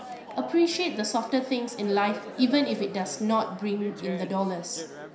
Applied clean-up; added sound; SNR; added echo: none; Chatter; 12 dB; reverberation time 0.5 s.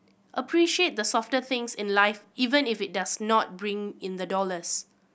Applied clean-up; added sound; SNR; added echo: none; none; none; none.